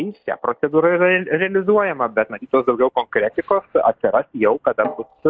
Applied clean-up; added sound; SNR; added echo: neural mask model DeepFilterNet 3.